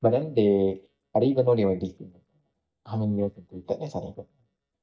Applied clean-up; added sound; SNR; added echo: neural mask model DeepFilterNet 3.